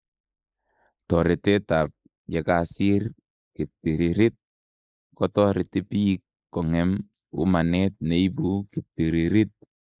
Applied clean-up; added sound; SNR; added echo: neural mask model Resemble Enhance denoiser.